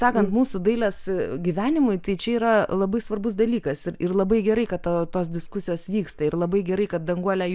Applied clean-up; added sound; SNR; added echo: none; none; none; none.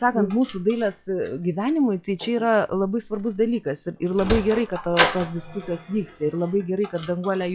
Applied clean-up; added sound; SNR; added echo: classical method log-MMSE.